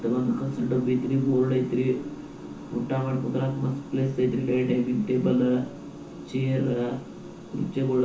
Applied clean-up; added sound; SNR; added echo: none; none; none; reverberation time 0.9 s.